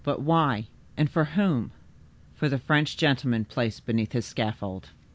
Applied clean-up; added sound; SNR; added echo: none; none; none; none.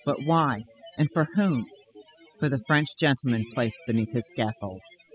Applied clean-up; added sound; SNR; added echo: classical method spectral subtraction.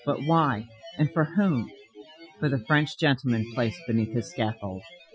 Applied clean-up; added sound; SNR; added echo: classical method Wiener filter.